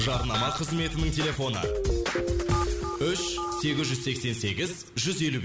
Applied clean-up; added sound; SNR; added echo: none; none; none; none.